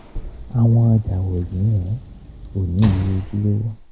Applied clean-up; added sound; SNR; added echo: none; Sliding door / Slam; 13 dB; none.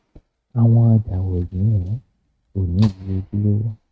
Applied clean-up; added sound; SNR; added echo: neural mask model RNNoise.